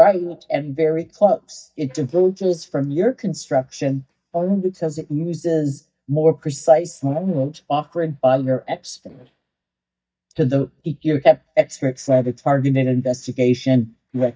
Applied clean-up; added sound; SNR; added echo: neural mask model DeepFilterNet 3.